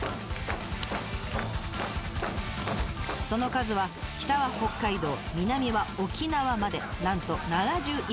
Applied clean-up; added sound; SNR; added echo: none; none; none; none.